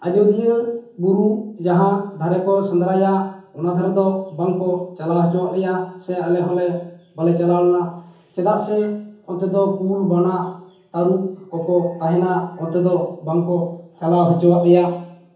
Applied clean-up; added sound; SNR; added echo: none; none; none; reverberation time 0.7 s.